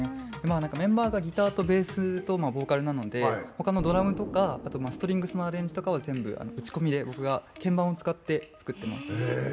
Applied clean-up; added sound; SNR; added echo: none; Explosion; 16 dB; none.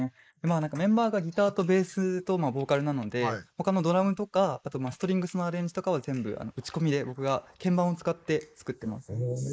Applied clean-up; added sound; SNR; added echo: neural mask model Resemble Enhance denoiser.